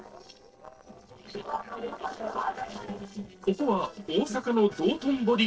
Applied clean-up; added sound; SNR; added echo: neural separator model SepFormer DNS4.